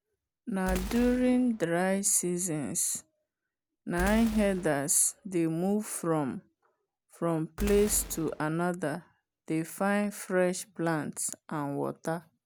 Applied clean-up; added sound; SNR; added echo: none; Boom; 11 dB; none.